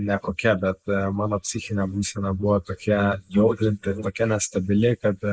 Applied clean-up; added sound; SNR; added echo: neural mask model Resemble Enhance denoiser.